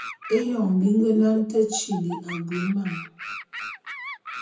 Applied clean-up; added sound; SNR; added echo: none; Animal; 12 dB; reverberation time 0.6 s.